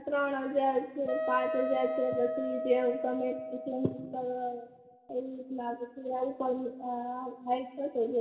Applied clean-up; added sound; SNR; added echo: none; Wind instrument, woodwind instrument; 3 dB; reverberation time 1.7 s.